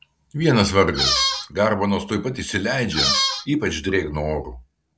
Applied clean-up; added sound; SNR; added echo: none; Squeak; -1 dB; none.